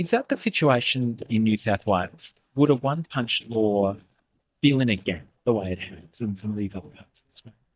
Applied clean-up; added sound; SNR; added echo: neural mask model DeepFilterNet 3.